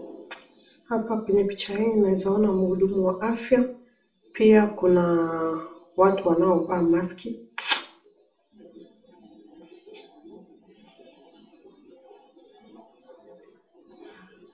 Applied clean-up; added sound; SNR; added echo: none; none; none; reverberation time 0.4 s.